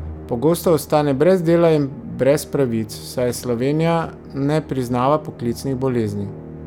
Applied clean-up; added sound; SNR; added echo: none; Musical instrument; 17 dB; none.